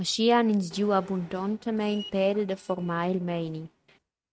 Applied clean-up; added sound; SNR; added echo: neural mask model RNNoise.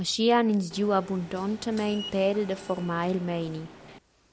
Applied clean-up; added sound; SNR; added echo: none; Subway, metro, underground; 17 dB; none.